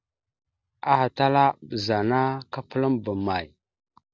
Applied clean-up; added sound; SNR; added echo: none; none; none; none.